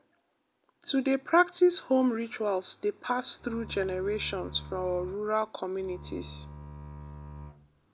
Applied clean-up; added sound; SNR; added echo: none; Bowed string instrument; 16 dB; none.